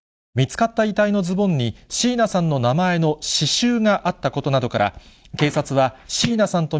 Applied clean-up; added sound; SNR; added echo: neural mask model DeepFilterNet 3.